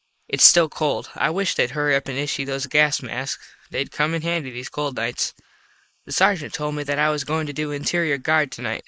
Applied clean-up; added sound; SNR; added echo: neural mask model Resemble Enhance denoiser.